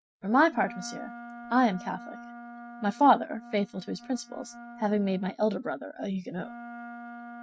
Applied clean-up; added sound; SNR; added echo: neural mask model RNNoise.